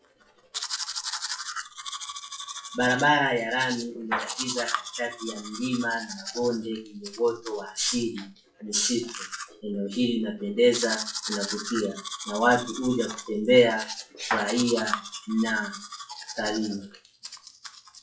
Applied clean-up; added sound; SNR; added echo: classical method WPE with log-MMSE.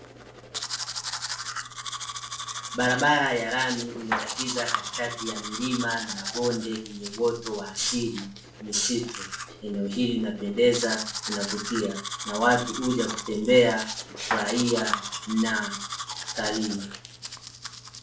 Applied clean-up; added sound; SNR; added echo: none; Domestic sounds, home sounds; 7 dB; reverberation time 0.4 s.